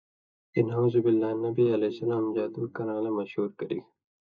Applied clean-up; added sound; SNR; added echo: neural mask model DeepFilterNet 3.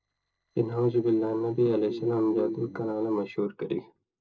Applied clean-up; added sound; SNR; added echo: neural separator model SepFormer DNS4.